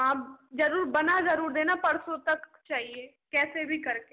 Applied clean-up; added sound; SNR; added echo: none; none; none; none.